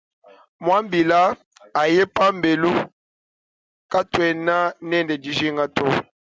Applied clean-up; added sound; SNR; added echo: none; none; none; none.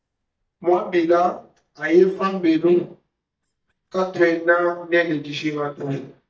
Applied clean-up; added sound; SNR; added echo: neural mask model DeepFilterNet 3.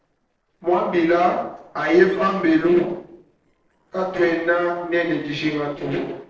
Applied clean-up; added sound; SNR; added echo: neural separator model SepFormer DNS4.